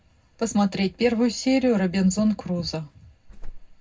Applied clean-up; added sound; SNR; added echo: none; Alarm / Insect; 18 dB; reverberation time 0.3 s.